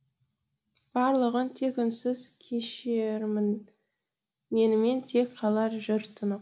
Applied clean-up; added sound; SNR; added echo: none; none; none; none.